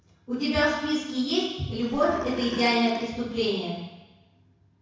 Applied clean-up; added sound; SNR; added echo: none; Burping, eructation; 12 dB; reverberation time 1.0 s.